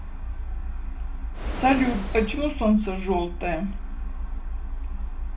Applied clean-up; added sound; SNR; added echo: none; Animal; 2 dB; reverberation time 0.2 s.